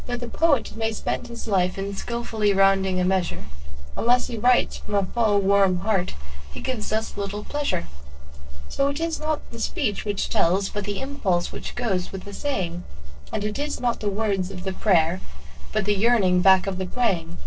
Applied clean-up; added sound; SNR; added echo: neural separator model SepFormer DNS4.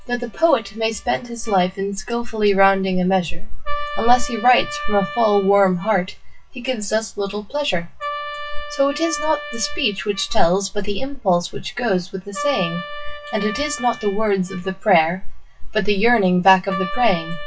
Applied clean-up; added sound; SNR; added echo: classical method WPE with log-MMSE.